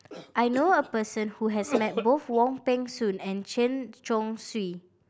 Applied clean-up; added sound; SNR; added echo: none; Cough; 9 dB; none.